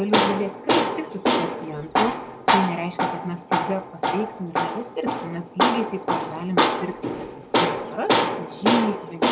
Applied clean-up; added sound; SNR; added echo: none; Tools; -5 dB; none.